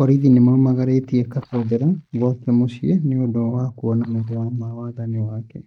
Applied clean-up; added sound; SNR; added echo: neural mask model DeepFilterNet 3.